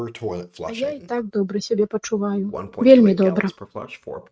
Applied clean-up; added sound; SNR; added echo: neural mask model RNNoise.